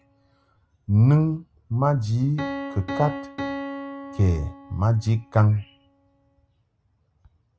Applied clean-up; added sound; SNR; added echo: none; Piano; 13 dB; none.